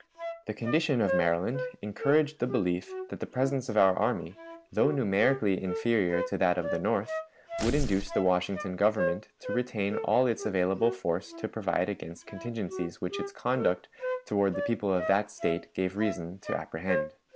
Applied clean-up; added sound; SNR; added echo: none; Tearing + Wind instrument, woodwind instrument; 8 dB; none.